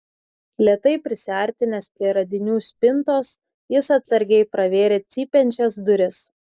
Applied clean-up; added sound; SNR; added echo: neural mask model Resemble Enhance denoiser.